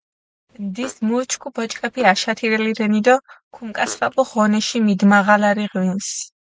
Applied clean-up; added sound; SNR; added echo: neural mask model RNNoise.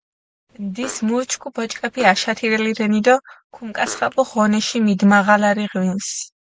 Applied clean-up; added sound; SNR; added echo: none; Fart; 20 dB; none.